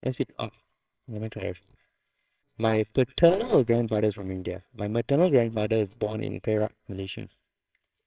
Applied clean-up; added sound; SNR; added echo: neural separator model SepFormer WHAMR!.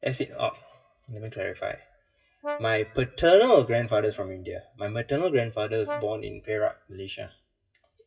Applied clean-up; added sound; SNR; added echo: classical method WPE with log-MMSE.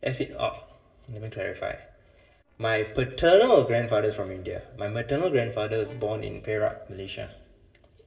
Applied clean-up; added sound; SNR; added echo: neural separator model SepFormer DNS4.